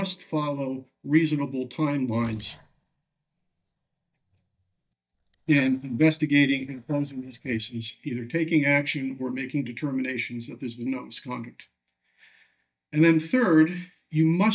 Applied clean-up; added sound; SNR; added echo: neural mask model DeepFilterNet 3.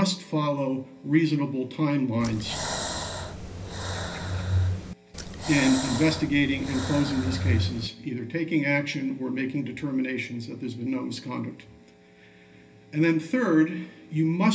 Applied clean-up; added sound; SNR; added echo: none; Breathing; 3 dB; reverberation time 0.3 s.